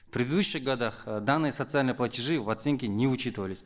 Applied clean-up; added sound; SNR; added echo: neural separator model SepFormer DNS4.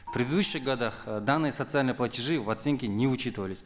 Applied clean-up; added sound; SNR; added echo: none; Gong; 19 dB; none.